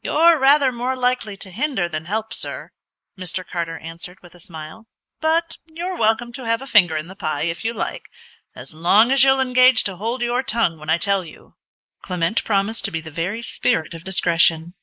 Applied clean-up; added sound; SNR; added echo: neural mask model Resemble Enhance denoiser.